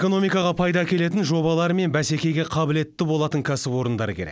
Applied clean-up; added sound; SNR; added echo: none; none; none; none.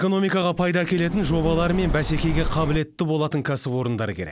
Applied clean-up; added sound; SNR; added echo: none; Bird; 5 dB; none.